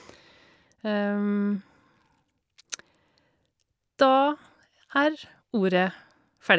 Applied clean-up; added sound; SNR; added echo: none; none; none; none.